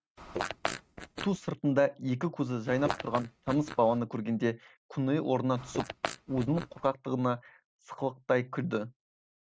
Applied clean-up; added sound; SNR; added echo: neural mask model RNNoise.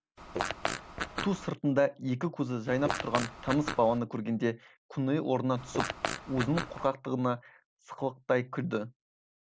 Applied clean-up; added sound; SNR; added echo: none; Fart; 5 dB; none.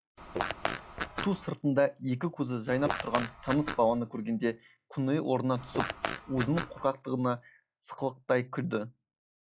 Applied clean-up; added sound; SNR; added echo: classical method log-MMSE.